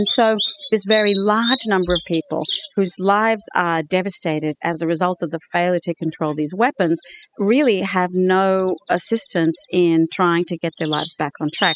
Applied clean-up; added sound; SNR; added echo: classical method spectral subtraction.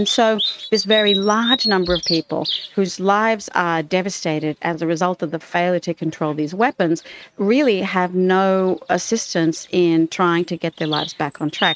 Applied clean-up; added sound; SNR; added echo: neural mask model RNNoise.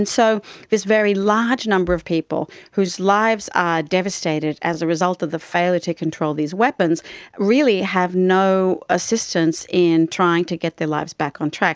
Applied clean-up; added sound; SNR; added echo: none; none; none; none.